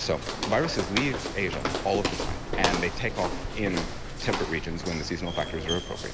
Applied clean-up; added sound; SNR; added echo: none; Walk, footsteps; 1 dB; none.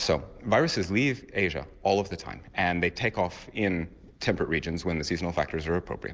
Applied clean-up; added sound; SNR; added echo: none; none; none; none.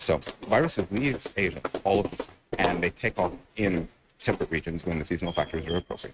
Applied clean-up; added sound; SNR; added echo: neural mask model RNNoise.